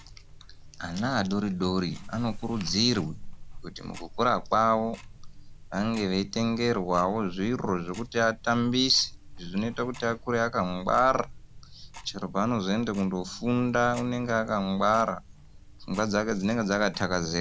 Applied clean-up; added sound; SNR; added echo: none; Tick-tock; 15 dB; none.